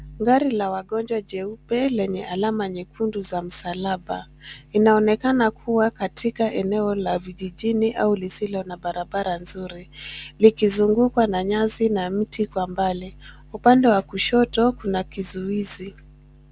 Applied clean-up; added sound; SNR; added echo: none; none; none; none.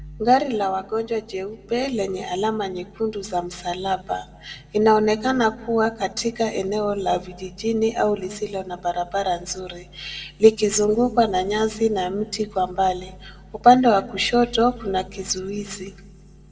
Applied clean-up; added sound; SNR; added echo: none; none; none; reverberation time 0.8 s.